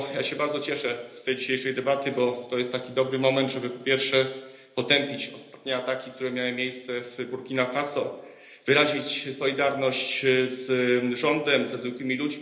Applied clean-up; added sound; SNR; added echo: none; none; none; reverberation time 1.0 s.